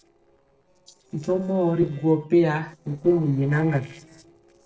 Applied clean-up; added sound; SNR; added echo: neural separator model SepFormer DNS4.